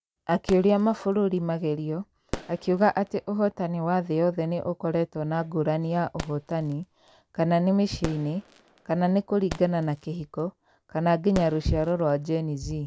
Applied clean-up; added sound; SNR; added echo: none; Fireworks; 17 dB; none.